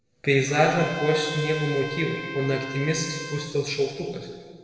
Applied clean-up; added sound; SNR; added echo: none; Trumpet; 11 dB; reverberation time 1.6 s.